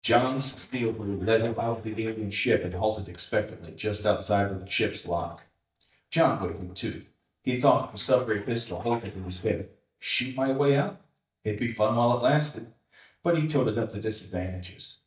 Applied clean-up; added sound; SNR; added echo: neural mask model DeepFilterNet 3.